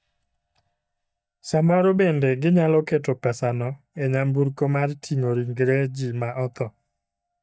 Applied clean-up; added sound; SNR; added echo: neural mask model DeepFilterNet 3.